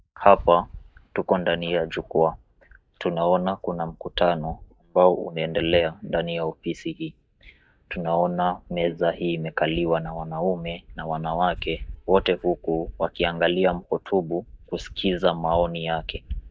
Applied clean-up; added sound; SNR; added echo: neural mask model DeepFilterNet 3.